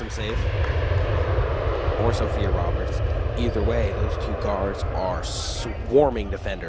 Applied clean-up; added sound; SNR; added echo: none; Aircraft; -4 dB; none.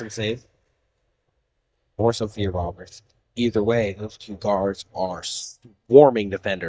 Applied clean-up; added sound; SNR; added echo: neural mask model DeepFilterNet 3.